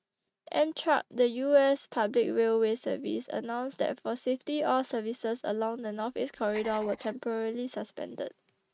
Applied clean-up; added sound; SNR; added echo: neural mask model RNNoise.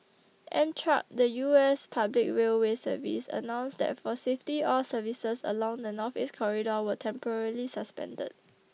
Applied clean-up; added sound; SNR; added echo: none; none; none; none.